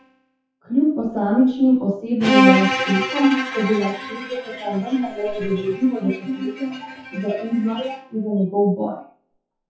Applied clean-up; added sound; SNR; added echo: classical method WPE with log-MMSE.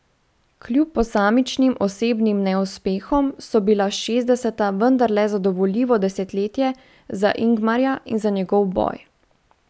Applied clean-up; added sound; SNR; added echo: none; none; none; none.